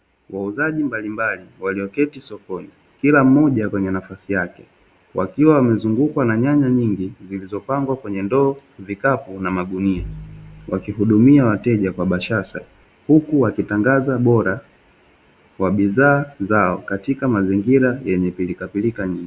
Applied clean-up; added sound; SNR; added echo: none; Bowed string instrument; 19 dB; none.